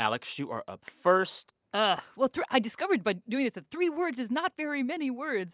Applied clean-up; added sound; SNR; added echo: none; none; none; none.